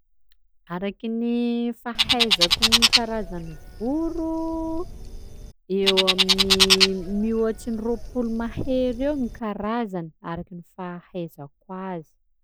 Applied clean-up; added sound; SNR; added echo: none; Bird; -3 dB; none.